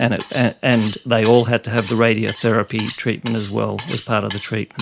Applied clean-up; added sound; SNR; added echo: none; Cutlery, silverware; 17 dB; none.